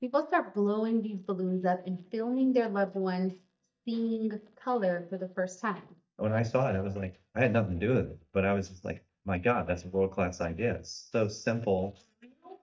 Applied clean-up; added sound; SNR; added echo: neural mask model DeepFilterNet 3.